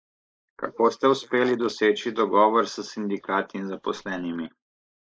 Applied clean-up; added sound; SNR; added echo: neural mask model Resemble Enhance denoiser.